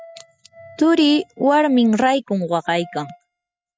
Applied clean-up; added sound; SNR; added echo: neural mask model RNNoise.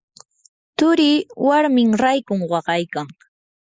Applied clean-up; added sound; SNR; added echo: neural mask model Resemble Enhance denoiser.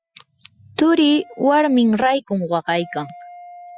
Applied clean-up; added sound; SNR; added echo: classical method Wiener filter.